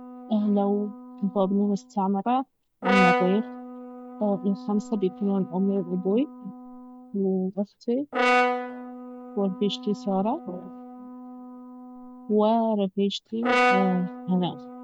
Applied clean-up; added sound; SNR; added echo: none; Brass instrument; 4 dB; none.